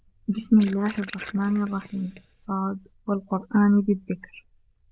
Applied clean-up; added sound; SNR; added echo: neural diffusion model UNIVERSE++.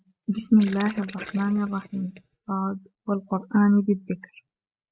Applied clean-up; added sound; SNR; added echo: neural mask model RNNoise.